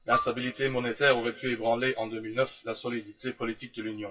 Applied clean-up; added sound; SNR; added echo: classical method WPE with log-MMSE.